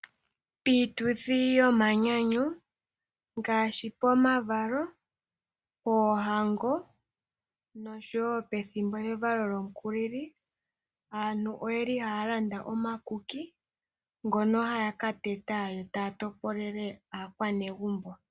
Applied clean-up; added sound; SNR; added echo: none; none; none; none.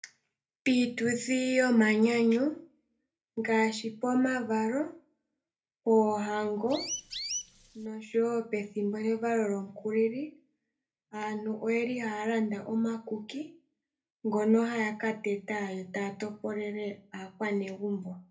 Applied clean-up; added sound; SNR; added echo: none; Chirp, tweet; 8 dB; reverberation time 0.3 s.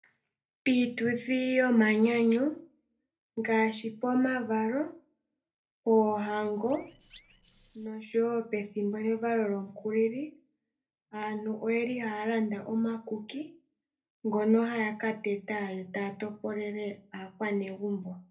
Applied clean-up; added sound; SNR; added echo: neural separator model SepFormer DNS4.